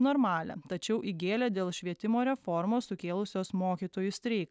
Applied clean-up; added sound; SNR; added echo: none; none; none; none.